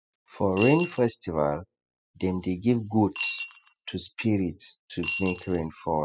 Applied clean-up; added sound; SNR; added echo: classical method spectral subtraction.